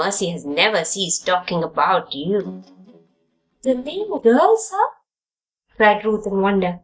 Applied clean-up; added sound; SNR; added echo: neural mask model DeepFilterNet 3.